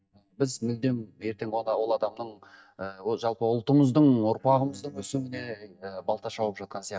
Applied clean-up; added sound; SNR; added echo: neural mask model DeepFilterNet 3.